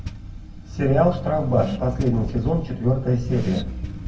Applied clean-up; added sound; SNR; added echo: none; Accelerating, revving, vroom / Car; 8 dB; reverberation time 0.2 s.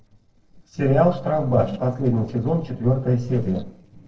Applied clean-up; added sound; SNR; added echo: neural separator model SepFormer DNS4.